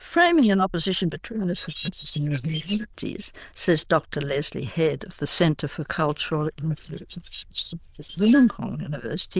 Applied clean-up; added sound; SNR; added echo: neural diffusion model UNIVERSE++.